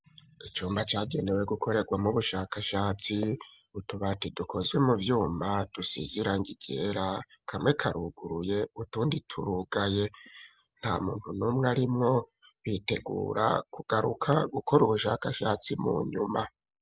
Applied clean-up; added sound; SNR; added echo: none; none; none; none.